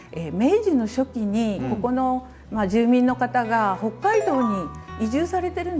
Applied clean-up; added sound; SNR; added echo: none; none; none; none.